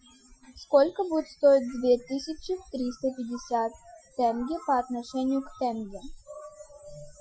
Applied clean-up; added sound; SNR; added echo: classical method Wiener filter.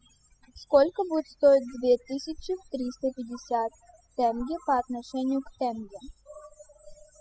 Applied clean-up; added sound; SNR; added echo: classical method spectral subtraction.